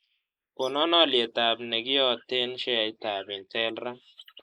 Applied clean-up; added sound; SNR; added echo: neural mask model Resemble Enhance denoiser.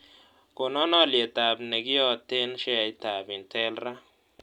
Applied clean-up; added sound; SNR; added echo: none; none; none; none.